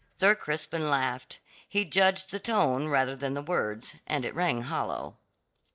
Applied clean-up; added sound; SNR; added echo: neural mask model DeepFilterNet 3.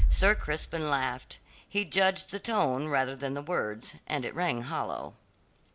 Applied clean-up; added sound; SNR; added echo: none; Bass drum; 3 dB; none.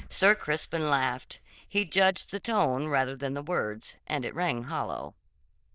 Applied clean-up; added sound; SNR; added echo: neural diffusion model UNIVERSE++.